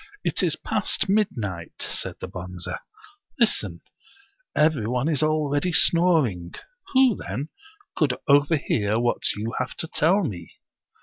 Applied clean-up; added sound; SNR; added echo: none; none; none; none.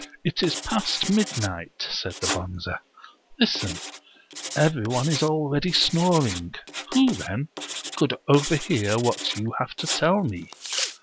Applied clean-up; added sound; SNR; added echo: none; Writing; 10 dB; none.